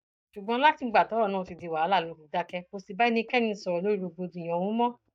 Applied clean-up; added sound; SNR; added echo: neural mask model DeepFilterNet 3.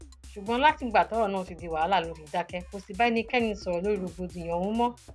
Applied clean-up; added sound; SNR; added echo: none; Drum kit; 18 dB; none.